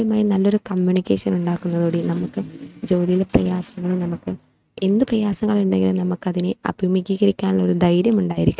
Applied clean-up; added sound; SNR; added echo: neural mask model RNNoise.